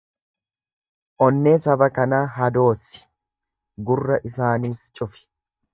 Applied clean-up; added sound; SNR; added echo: neural mask model DeepFilterNet 3.